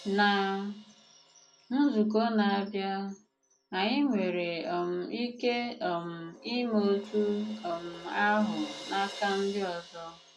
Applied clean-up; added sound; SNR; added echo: none; Crash cymbal; 19 dB; none.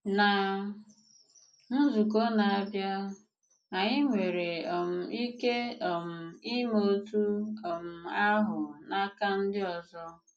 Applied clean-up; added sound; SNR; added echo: none; none; none; none.